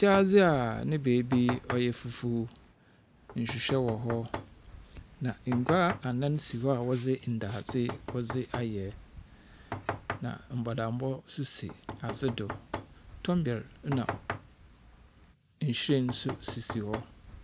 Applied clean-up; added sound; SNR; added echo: none; Knock; 11 dB; none.